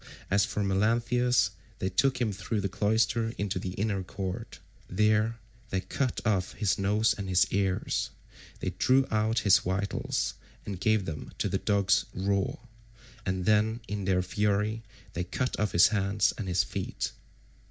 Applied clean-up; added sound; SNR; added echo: none; none; none; none.